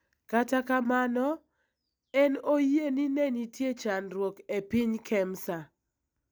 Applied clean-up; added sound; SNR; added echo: none; none; none; none.